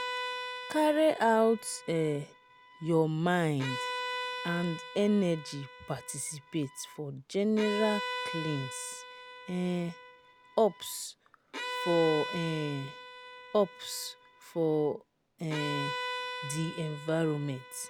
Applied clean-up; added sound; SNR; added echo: none; Bowed string instrument; 9 dB; none.